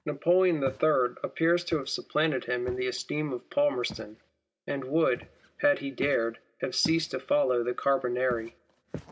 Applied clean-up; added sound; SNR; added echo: none; Walk, footsteps; 19 dB; none.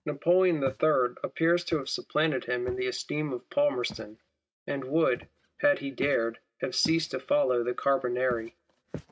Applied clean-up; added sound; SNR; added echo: neural mask model RNNoise.